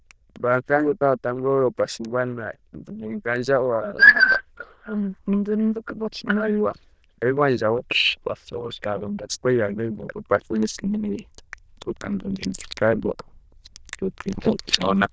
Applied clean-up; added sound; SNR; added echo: neural diffusion model UNIVERSE++.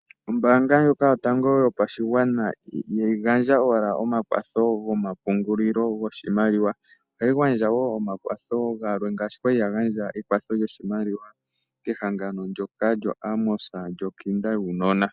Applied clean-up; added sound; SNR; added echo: none; none; none; none.